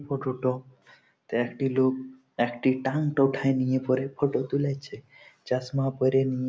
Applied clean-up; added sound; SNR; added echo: none; none; none; none.